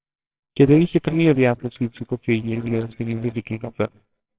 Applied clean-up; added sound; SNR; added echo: neural separator model SepFormer WHAMR!.